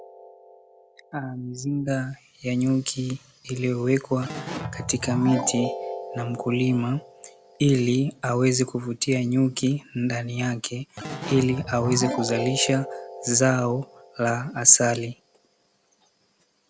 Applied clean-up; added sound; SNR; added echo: none; Keyboard (musical); 12 dB; none.